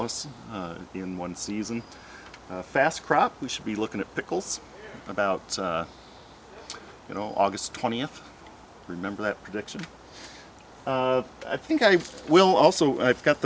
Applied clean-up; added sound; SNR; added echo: none; none; none; none.